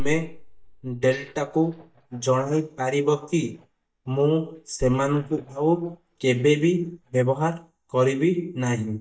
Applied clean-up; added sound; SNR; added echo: neural mask model DeepFilterNet 3.